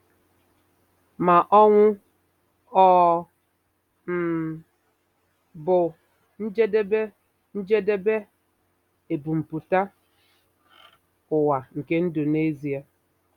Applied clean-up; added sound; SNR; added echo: none; none; none; none.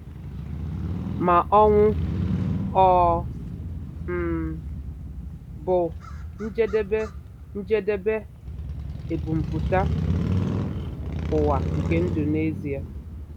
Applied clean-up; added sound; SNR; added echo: none; Motorcycle / Crow; 3 dB; none.